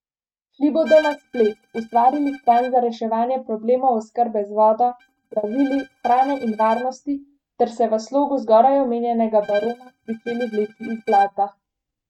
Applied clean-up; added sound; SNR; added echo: neural mask model RNNoise.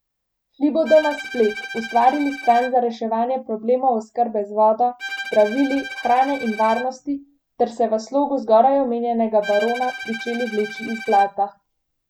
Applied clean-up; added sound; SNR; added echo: none; Bowed string instrument; 13 dB; none.